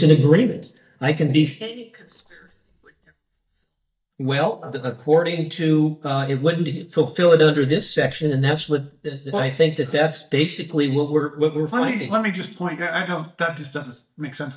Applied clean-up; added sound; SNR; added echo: neural mask model DeepFilterNet 3.